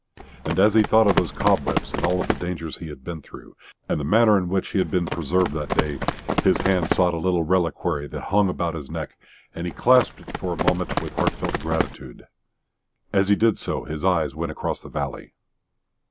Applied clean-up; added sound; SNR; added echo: none; Run; 3 dB; none.